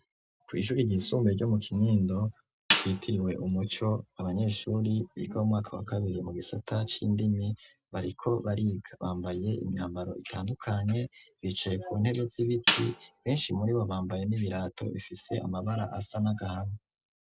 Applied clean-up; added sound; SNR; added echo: none; Snare drum; 3 dB; none.